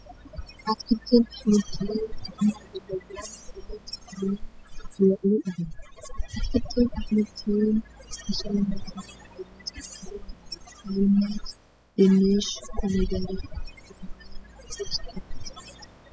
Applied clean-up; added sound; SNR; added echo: classical method spectral subtraction.